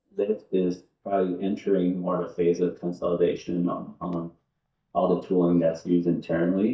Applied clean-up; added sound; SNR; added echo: neural mask model DeepFilterNet 3.